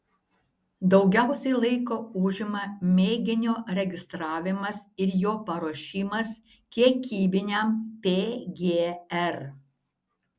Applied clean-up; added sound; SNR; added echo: none; none; none; none.